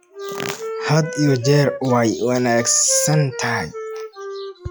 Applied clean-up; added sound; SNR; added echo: classical method log-MMSE.